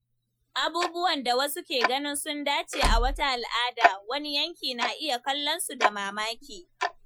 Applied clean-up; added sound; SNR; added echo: classical method Wiener filter.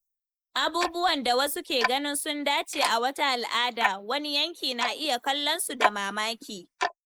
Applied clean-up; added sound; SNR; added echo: neural mask model Resemble Enhance denoiser.